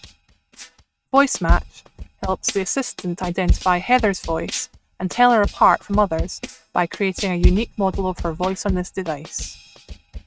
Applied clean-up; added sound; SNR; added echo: neural mask model RNNoise.